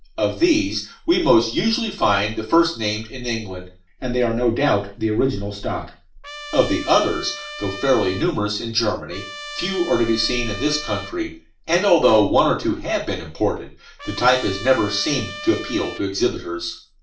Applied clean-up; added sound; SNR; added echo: none; Trumpet; 13 dB; reverberation time 0.4 s.